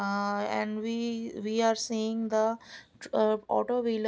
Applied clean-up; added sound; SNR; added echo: none; none; none; none.